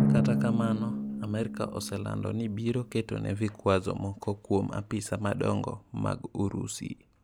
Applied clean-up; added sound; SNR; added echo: none; Drum; 3 dB; none.